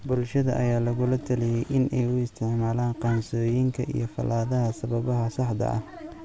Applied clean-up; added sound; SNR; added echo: none; none; none; none.